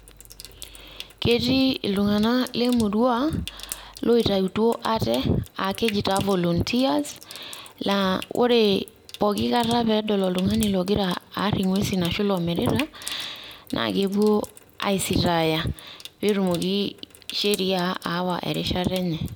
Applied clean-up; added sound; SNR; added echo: none; Trickle, dribble / Sink (filling or washing) / Water tap, faucet; 19 dB; none.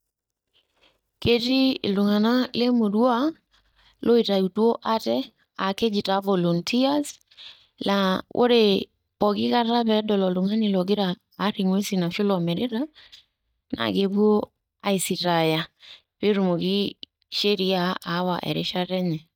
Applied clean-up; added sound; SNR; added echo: neural mask model DeepFilterNet 3.